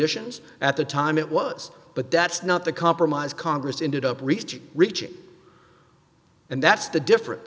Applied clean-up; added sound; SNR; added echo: none; none; none; none.